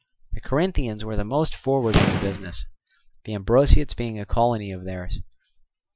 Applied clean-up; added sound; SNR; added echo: classical method Wiener filter.